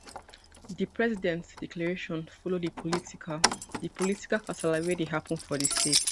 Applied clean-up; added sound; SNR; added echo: none; Keys jangling; 1 dB; none.